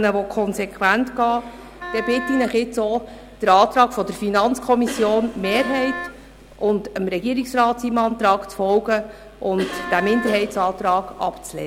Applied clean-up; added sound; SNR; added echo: none; Cough + Wind instrument, woodwind instrument; 11 dB; none.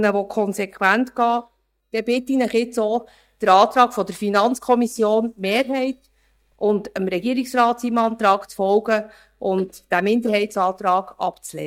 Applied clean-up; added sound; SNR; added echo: neural mask model DeepFilterNet 3.